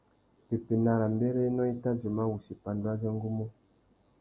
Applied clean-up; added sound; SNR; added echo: none; none; none; none.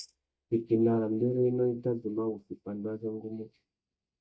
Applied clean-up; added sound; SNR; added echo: neural mask model DeepFilterNet 3.